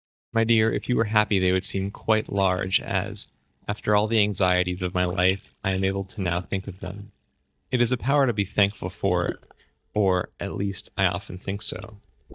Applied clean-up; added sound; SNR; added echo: neural mask model DeepFilterNet 3.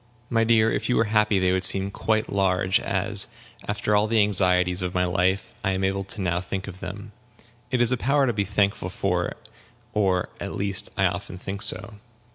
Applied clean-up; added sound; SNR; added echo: none; none; none; none.